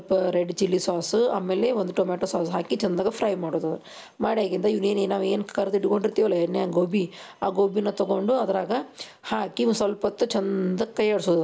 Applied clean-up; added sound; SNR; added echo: none; none; none; none.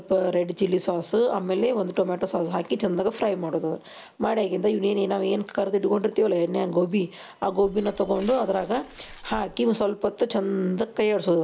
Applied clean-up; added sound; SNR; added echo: none; Glass; 17 dB; none.